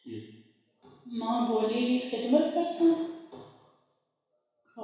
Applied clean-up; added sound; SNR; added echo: none; none; none; reverberation time 1.1 s.